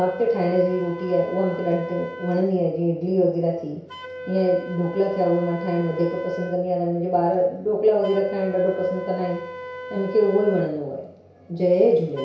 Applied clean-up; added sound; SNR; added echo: none; Wind instrument, woodwind instrument; 14 dB; reverberation time 0.6 s.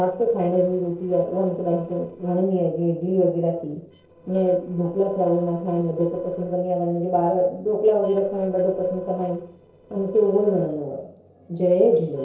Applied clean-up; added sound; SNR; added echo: neural separator model SepFormer DNS4.